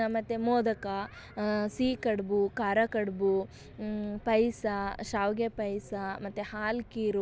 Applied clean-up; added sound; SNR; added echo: none; none; none; none.